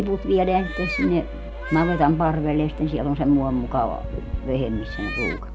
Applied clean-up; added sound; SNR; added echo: none; Meow; 14 dB; none.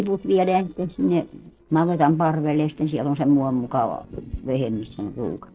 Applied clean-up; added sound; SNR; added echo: neural separator model SepFormer DNS4.